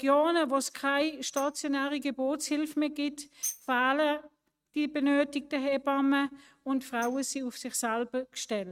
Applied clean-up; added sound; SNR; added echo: neural mask model RNNoise.